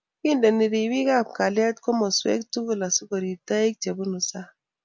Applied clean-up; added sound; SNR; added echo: none; none; none; none.